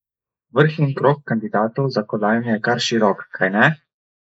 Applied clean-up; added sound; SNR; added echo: neural mask model Resemble Enhance denoiser.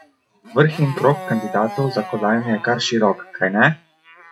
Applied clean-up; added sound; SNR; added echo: classical method log-MMSE.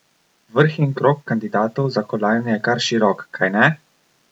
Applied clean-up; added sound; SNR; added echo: none; none; none; none.